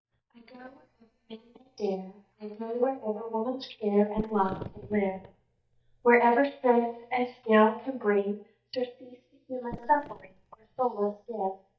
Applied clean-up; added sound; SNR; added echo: neural mask model DeepFilterNet 3.